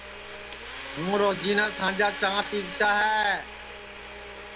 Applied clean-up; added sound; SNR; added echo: none; Domestic sounds, home sounds; 10 dB; none.